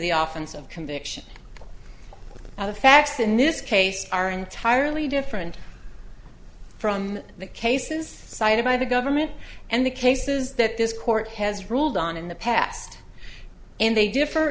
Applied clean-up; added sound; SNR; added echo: none; none; none; none.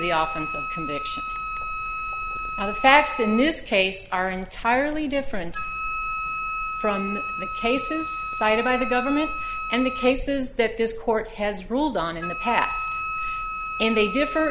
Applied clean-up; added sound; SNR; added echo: none; Wind instrument, woodwind instrument; 6 dB; none.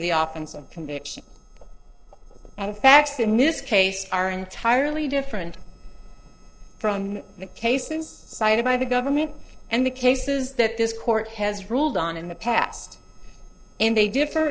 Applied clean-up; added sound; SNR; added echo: neural separator model SepFormer DNS4.